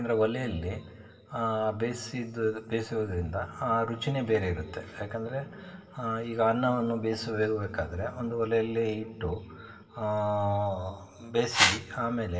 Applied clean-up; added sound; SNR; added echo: none; Whoosh, swoosh, swish; -3 dB; reverberation time 1.9 s.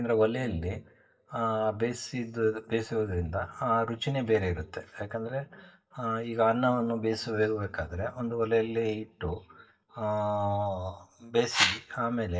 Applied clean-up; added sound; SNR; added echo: neural mask model DeepFilterNet 3.